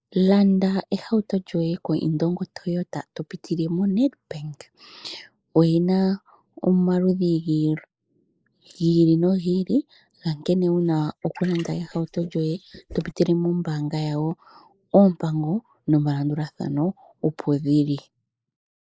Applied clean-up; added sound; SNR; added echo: neural mask model Resemble Enhance denoiser.